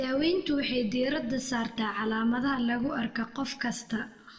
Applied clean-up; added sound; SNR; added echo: none; none; none; reverberation time 0.7 s.